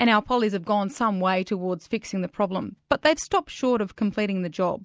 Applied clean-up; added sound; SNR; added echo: none; none; none; none.